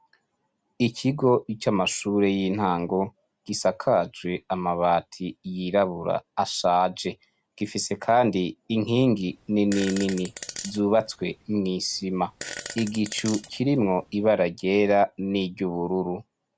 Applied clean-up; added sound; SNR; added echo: none; Fart; 15 dB; none.